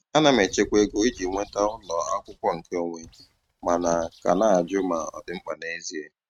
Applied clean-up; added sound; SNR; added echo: neural mask model RNNoise.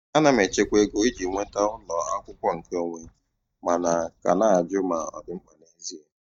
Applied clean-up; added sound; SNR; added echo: neural mask model DeepFilterNet 3.